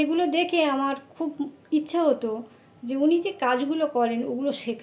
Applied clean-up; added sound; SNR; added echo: none; none; none; none.